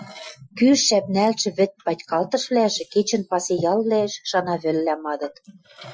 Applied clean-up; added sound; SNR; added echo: classical method Wiener filter.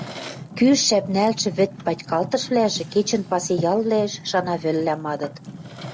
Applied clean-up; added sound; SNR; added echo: none; Drawer open or close + Fire; 14 dB; none.